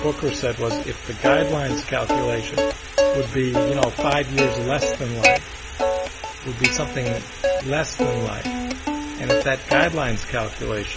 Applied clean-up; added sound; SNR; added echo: none; Plucked string instrument; -1 dB; none.